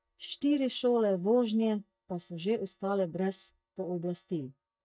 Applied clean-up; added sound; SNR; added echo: neural mask model DeepFilterNet 3.